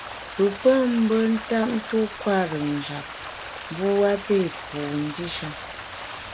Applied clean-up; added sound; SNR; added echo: none; Stream; 11 dB; none.